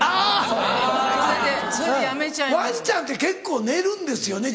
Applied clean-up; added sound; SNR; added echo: none; none; none; none.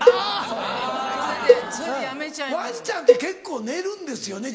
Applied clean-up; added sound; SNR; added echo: none; Cowbell; -4 dB; none.